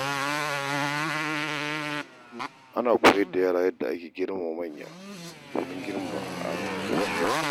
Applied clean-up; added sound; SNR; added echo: none; Motorcycle; 2 dB; none.